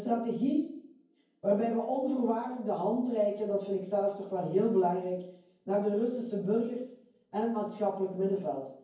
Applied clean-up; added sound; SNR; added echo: none; none; none; reverberation time 0.9 s.